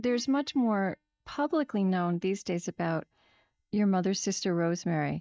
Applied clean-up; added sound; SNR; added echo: neural mask model DeepFilterNet 3.